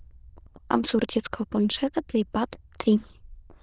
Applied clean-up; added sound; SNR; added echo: neural diffusion model UNIVERSE++.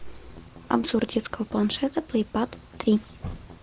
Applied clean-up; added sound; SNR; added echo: none; Strum + Chirp, tweet; 17 dB; none.